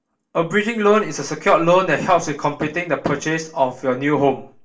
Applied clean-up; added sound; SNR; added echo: none; none; none; reverberation time 0.3 s.